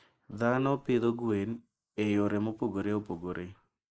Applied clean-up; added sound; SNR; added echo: neural mask model Resemble Enhance denoiser.